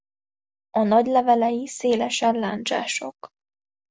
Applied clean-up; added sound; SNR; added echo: none; none; none; none.